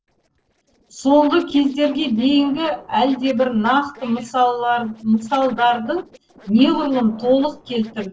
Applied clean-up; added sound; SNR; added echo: neural separator model SepFormer DNS4.